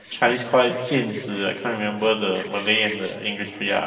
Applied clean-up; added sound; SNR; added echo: neural separator model SepFormer DNS4.